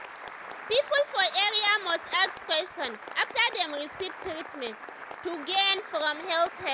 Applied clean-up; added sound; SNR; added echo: none; Applause; 12 dB; none.